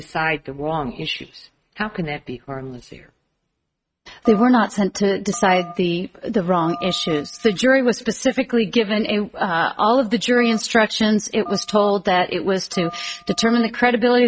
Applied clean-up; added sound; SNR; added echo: neural mask model RNNoise.